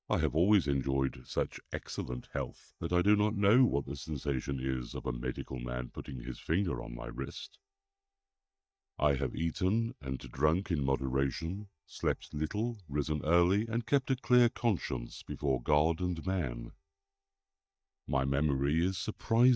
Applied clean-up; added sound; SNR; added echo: neural mask model DeepFilterNet 3.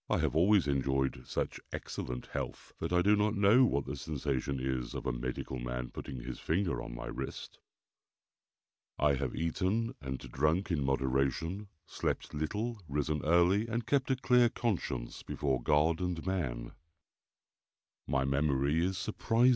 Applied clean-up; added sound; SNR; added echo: none; none; none; none.